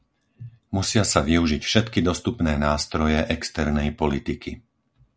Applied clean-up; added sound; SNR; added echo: none; none; none; none.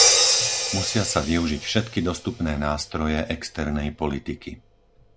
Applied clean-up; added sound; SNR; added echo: none; Crash cymbal; 0 dB; none.